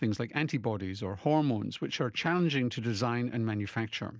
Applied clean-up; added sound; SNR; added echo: none; none; none; none.